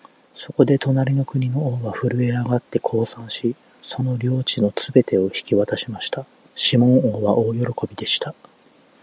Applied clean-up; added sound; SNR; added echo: none; none; none; none.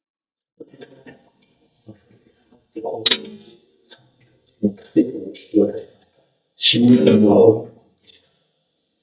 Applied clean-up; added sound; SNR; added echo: neural mask model DeepFilterNet 3.